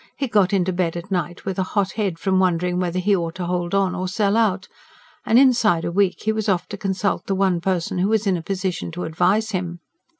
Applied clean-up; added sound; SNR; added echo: none; none; none; none.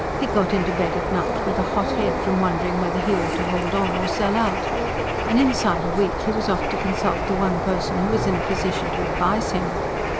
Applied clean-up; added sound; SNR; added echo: none; Bird; 0 dB; none.